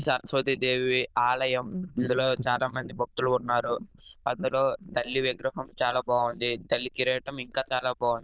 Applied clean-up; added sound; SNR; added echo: neural diffusion model UNIVERSE++.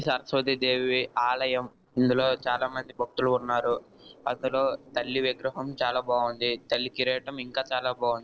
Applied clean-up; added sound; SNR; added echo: neural separator model SepFormer DNS4.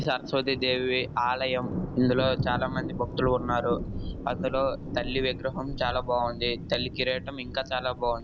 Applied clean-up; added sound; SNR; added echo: none; Thunder; 7 dB; none.